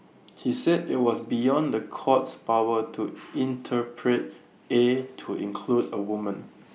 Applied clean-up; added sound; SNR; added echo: none; none; none; none.